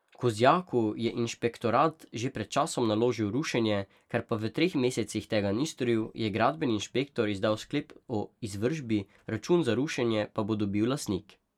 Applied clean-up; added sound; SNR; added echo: neural mask model Resemble Enhance denoiser.